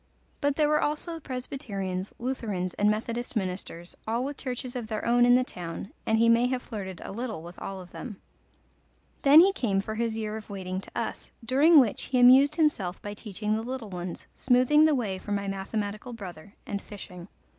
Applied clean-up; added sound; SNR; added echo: none; none; none; none.